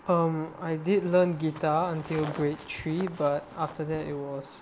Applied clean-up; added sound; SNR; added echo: none; Walk, footsteps; 17 dB; none.